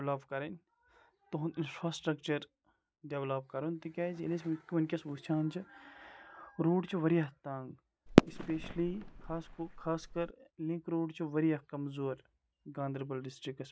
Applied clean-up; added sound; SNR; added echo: none; Fireworks; -5 dB; none.